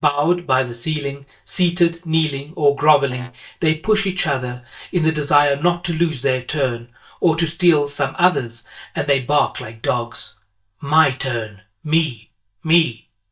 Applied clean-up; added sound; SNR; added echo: neural mask model DeepFilterNet 3.